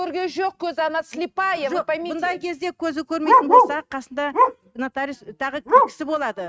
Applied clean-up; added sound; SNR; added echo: neural mask model RNNoise.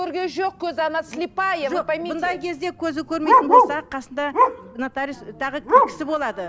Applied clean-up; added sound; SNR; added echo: none; Bark; -3 dB; none.